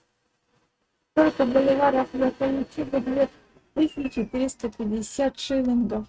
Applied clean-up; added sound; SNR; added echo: neural mask model RNNoise.